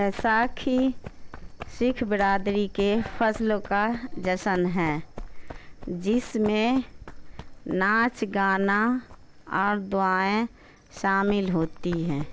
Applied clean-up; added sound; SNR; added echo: none; Run; 12 dB; none.